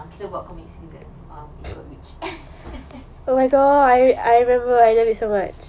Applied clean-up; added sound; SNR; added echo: none; none; none; none.